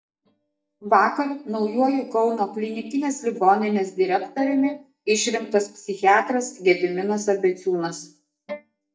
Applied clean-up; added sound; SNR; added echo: neural mask model DeepFilterNet 3.